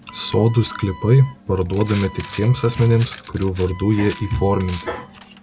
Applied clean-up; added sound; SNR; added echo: none; Wind instrument, woodwind instrument + Coin (dropping); 18 dB; none.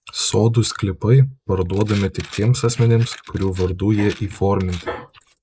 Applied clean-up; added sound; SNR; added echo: neural mask model Resemble Enhance denoiser.